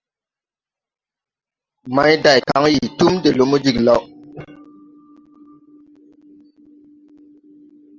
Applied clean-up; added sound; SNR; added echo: none; none; none; none.